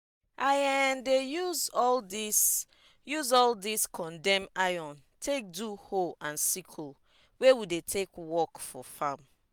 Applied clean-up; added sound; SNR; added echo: none; none; none; none.